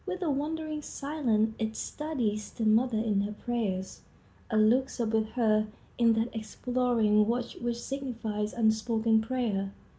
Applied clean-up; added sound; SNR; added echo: none; none; none; none.